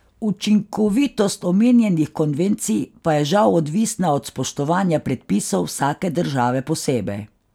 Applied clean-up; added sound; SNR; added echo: none; none; none; none.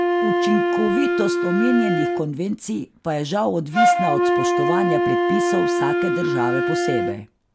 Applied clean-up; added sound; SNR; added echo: none; Wind instrument, woodwind instrument; -4 dB; none.